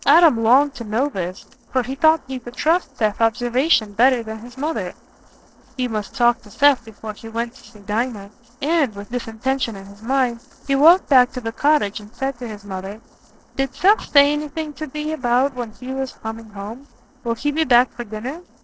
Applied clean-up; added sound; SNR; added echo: neural separator model SepFormer DNS4.